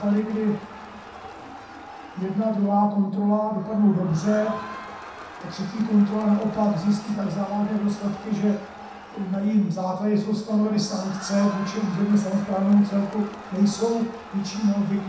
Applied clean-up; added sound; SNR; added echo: none; Crowd; 16 dB; reverberation time 0.7 s.